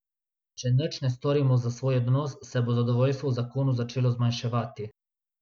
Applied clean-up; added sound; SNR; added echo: none; none; none; none.